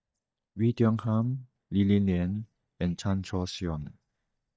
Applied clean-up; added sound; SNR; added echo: neural mask model DeepFilterNet 3.